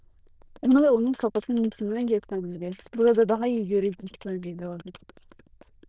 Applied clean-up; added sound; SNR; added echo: neural diffusion model UNIVERSE++.